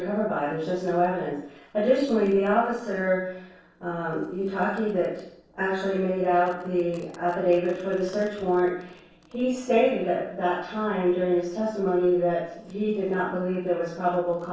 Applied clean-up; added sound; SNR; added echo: neural separator model SepFormer DNS4.